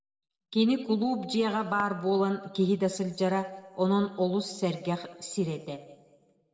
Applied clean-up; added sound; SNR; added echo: neural separator model SepFormer DNS4.